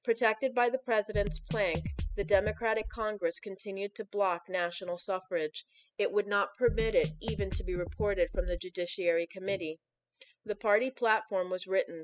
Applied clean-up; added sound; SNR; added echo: classical method spectral subtraction.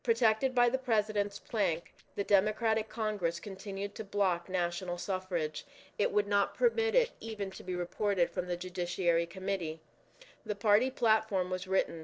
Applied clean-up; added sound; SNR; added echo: neural separator model SepFormer DNS4.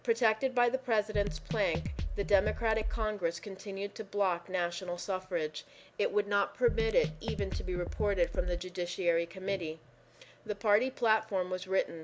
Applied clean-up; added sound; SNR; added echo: none; Drum kit; 3 dB; none.